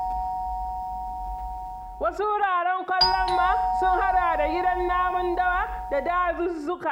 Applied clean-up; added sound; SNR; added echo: none; Doorbell; 2 dB; none.